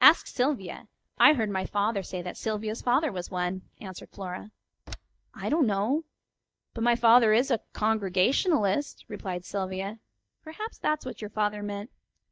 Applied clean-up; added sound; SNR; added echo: neural mask model DeepFilterNet 3.